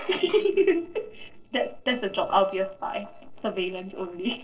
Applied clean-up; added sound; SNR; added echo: neural separator model SepFormer DNS4.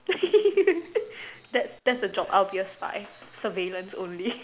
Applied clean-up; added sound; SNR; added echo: none; none; none; none.